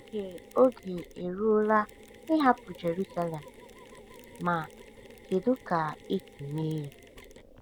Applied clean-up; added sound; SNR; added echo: none; Mechanisms; 20 dB; none.